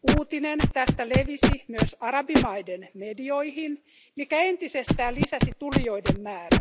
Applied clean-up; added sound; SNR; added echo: none; Scratching (performance technique); -2 dB; none.